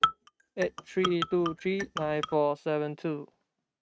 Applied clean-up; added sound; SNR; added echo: neural mask model RNNoise.